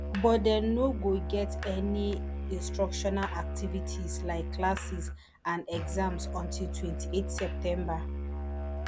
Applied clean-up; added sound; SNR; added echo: none; Musical instrument; 3 dB; none.